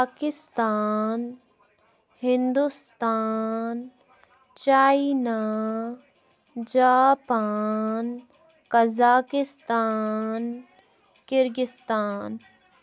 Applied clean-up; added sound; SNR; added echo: none; none; none; none.